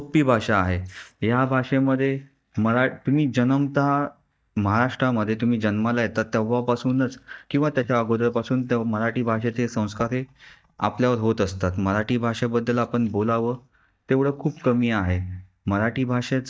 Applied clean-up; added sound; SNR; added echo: neural mask model DeepFilterNet 3.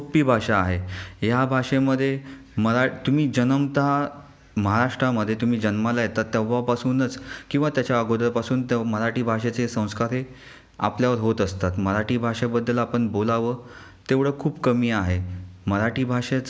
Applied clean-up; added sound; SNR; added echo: none; none; none; none.